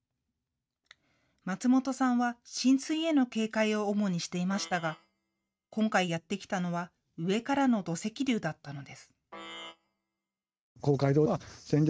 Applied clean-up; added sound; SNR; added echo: neural mask model RNNoise.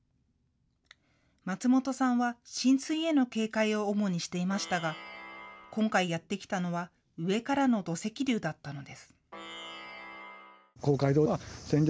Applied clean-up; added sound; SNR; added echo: none; Plucked string instrument; 15 dB; none.